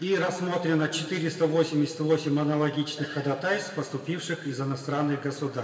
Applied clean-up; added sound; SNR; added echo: none; none; none; reverberation time 2.8 s.